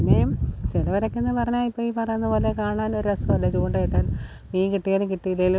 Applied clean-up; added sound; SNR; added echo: none; none; none; none.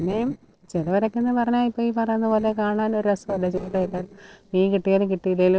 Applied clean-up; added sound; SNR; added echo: neural separator model SepFormer DNS4.